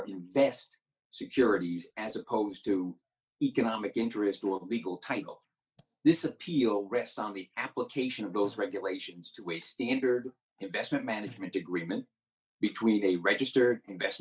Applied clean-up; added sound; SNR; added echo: neural mask model DeepFilterNet 3.